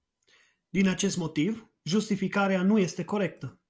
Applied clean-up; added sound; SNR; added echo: none; none; none; none.